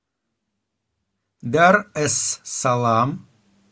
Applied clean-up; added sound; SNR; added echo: none; none; none; none.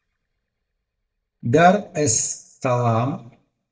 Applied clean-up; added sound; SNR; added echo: neural mask model DeepFilterNet 3.